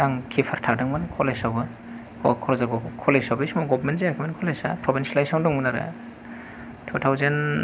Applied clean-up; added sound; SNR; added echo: none; none; none; none.